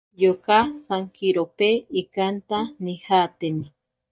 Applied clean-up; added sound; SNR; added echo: neural mask model DeepFilterNet 3.